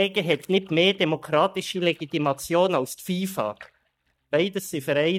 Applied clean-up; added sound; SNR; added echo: neural mask model DeepFilterNet 3.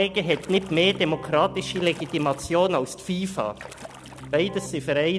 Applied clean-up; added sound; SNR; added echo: none; Keyboard (musical) + Splash, splatter; 16 dB; none.